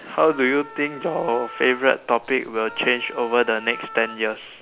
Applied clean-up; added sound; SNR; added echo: none; Wind instrument, woodwind instrument; 16 dB; none.